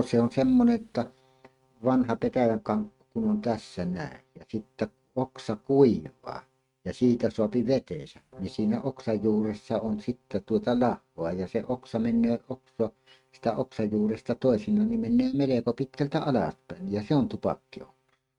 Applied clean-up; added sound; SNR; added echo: neural mask model RNNoise.